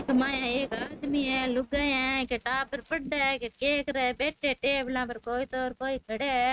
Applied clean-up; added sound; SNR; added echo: neural mask model RNNoise.